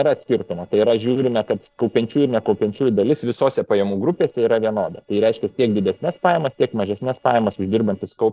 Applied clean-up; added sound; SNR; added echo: neural separator model SepFormer DNS4.